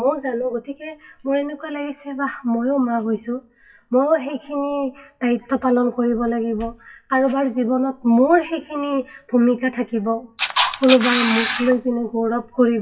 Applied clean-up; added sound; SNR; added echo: classical method WPE with log-MMSE.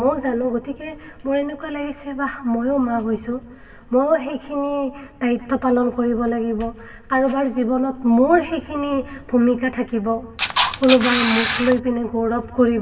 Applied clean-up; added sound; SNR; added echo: none; Camera; 1 dB; reverberation time 1.9 s.